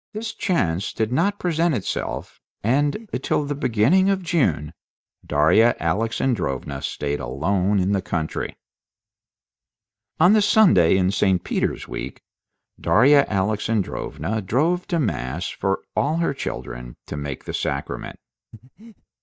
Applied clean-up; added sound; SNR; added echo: neural mask model DeepFilterNet 3.